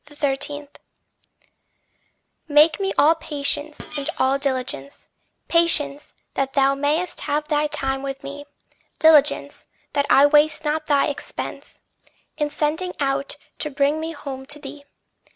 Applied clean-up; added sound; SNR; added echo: none; Screech; 16 dB; none.